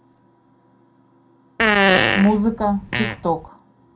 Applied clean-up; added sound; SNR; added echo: none; Fart; -4 dB; reverberation time 0.3 s.